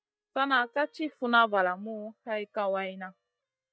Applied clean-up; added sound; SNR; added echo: neural mask model DeepFilterNet 3.